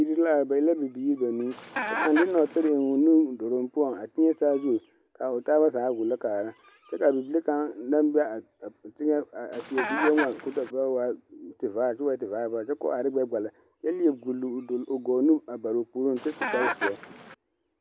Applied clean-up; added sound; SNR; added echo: none; Chicken, rooster; 5 dB; none.